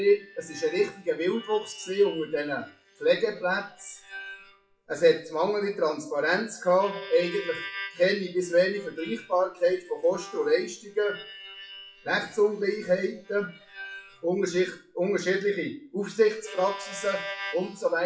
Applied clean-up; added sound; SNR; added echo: classical method WPE with log-MMSE.